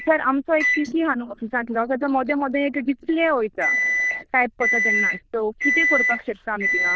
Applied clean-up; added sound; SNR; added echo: neural diffusion model UNIVERSE++.